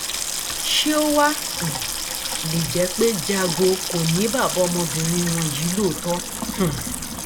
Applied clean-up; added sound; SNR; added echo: none; Sink (filling or washing) / Water tap, faucet; 4 dB; none.